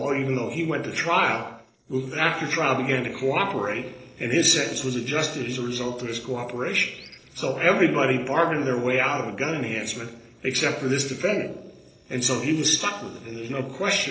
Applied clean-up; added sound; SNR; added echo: neural separator model SepFormer DNS4.